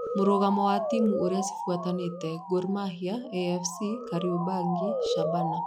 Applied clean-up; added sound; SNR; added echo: classical method log-MMSE.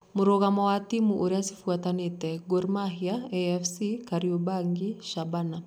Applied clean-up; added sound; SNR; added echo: none; none; none; none.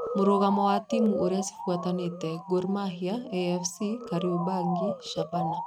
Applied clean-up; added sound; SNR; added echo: neural mask model RNNoise.